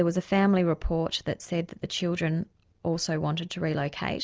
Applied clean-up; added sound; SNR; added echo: none; none; none; none.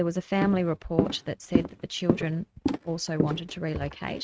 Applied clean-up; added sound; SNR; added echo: neural mask model RNNoise.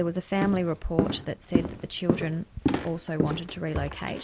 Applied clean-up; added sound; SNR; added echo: none; Walk, footsteps; 0 dB; none.